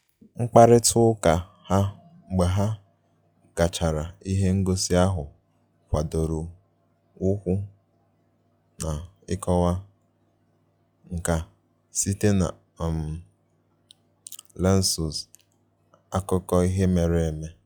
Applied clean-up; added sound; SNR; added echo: classical method log-MMSE.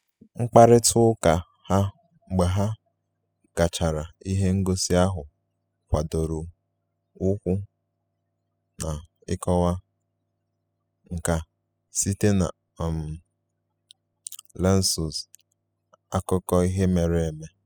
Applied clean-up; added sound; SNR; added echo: classical method spectral subtraction.